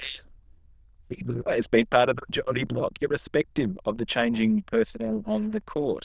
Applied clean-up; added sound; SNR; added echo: neural diffusion model UNIVERSE++.